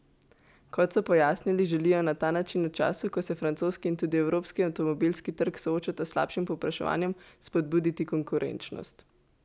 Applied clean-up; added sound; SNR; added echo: none; none; none; none.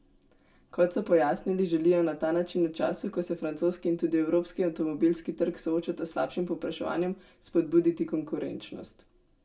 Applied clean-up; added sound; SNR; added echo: none; none; none; reverberation time 0.2 s.